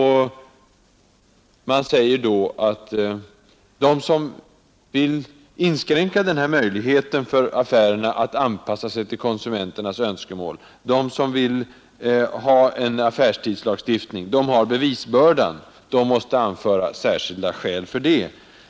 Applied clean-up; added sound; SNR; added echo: none; none; none; none.